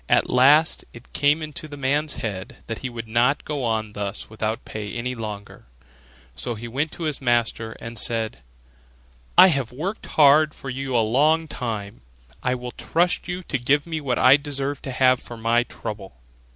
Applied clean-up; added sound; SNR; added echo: none; none; none; none.